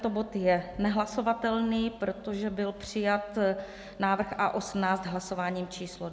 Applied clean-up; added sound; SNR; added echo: none; none; none; none.